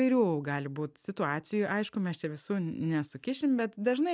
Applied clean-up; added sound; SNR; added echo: none; none; none; none.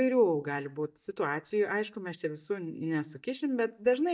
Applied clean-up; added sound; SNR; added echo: neural mask model DeepFilterNet 3.